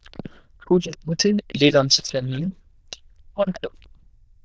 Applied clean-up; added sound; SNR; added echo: neural diffusion model UNIVERSE++.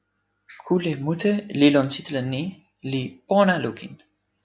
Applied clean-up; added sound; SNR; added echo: none; none; none; none.